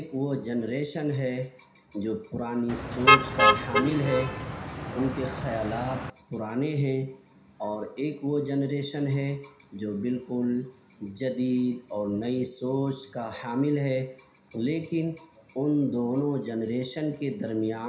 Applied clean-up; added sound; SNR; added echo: none; Motor vehicle (road); -4 dB; reverberation time 0.5 s.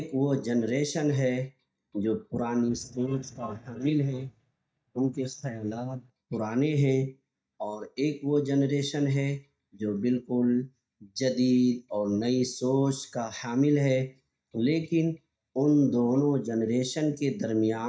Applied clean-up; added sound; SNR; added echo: neural mask model DeepFilterNet 3.